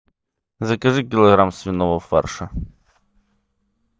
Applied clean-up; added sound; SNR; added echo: neural mask model DeepFilterNet 3.